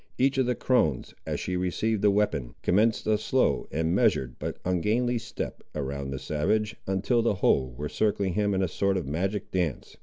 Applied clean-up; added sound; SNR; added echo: none; none; none; none.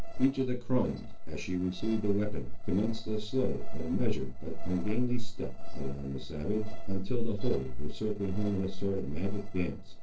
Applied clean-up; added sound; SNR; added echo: neural separator model SepFormer DNS4.